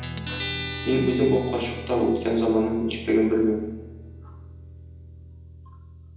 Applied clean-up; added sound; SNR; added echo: none; Guitar; 11 dB; reverberation time 0.9 s.